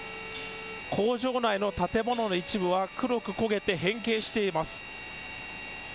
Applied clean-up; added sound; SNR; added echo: none; Hi-hat + Bowed string instrument; 17 dB; none.